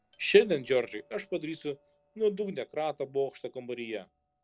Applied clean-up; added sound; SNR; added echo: neural separator model SepFormer DNS4.